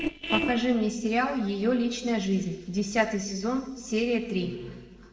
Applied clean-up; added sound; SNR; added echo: neural separator model SepFormer DNS4.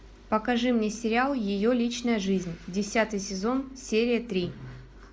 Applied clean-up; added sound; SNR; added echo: none; none; none; none.